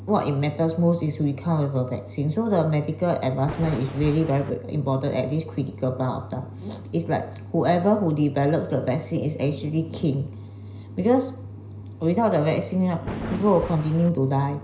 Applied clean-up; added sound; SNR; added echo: none; Thunder; 11 dB; reverberation time 0.5 s.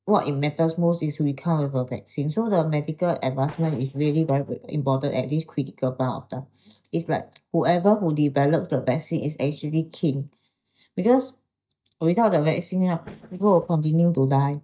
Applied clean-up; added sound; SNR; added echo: neural mask model DeepFilterNet 3.